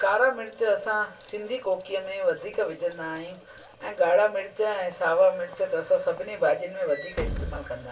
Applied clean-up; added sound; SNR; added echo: none; Walk, footsteps / Slam; 16 dB; reverberation time 0.2 s.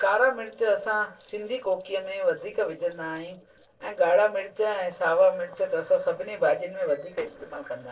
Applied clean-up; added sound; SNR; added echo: neural separator model SepFormer DNS4.